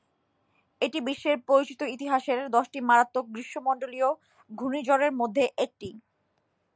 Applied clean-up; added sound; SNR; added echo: none; none; none; none.